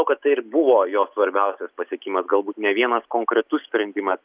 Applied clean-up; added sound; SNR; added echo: none; none; none; none.